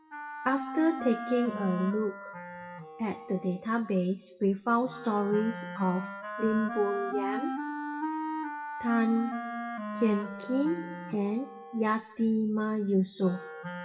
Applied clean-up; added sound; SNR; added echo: classical method WPE with log-MMSE.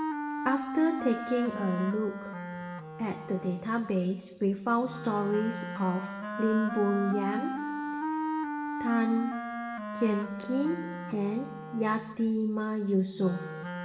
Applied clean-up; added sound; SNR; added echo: none; Wind instrument, woodwind instrument; 6 dB; reverberation time 1.1 s.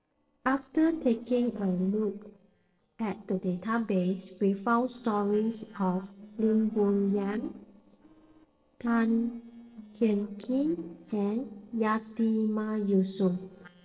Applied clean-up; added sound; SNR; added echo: neural separator model SepFormer DNS4.